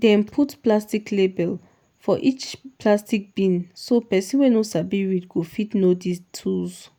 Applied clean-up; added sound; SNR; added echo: none; none; none; none.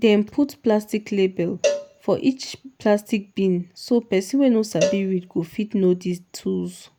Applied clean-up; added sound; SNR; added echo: none; Cowbell; 8 dB; none.